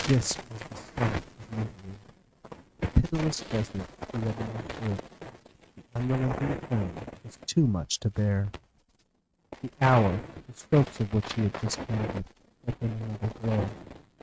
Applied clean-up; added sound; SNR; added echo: neural mask model RNNoise.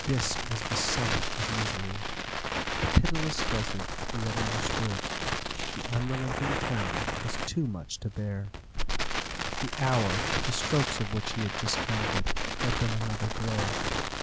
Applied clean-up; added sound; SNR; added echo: none; Crackle; -1 dB; none.